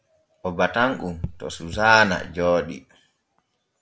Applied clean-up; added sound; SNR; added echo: none; Raindrop / Drip; 14 dB; none.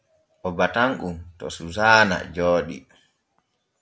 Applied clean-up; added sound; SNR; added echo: none; none; none; none.